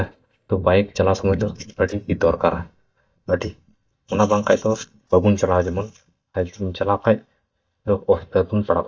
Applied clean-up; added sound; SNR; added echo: neural mask model DeepFilterNet 3.